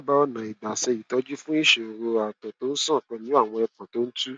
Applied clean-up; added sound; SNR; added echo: none; none; none; none.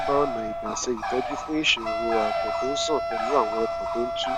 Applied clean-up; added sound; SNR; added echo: none; Bird + Wind instrument, woodwind instrument; 0 dB; none.